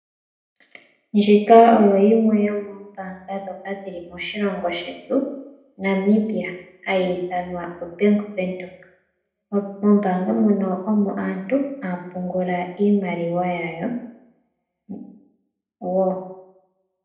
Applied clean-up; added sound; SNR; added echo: none; none; none; reverberation time 0.7 s.